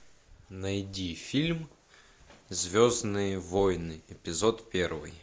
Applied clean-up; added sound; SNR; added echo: none; none; none; none.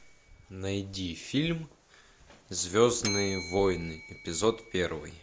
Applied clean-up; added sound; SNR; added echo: none; Bell; 13 dB; none.